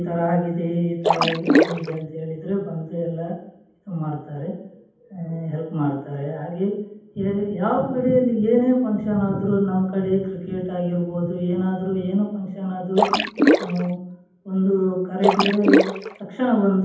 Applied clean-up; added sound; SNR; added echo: none; Splash, splatter; -3 dB; reverberation time 0.8 s.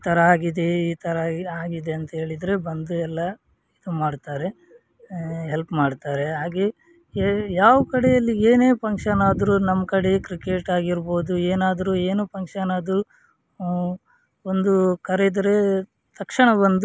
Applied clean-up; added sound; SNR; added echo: none; none; none; none.